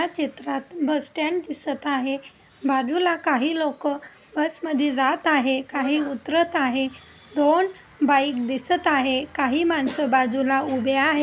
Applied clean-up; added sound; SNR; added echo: none; none; none; none.